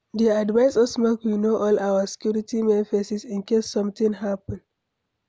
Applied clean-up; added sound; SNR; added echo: none; none; none; none.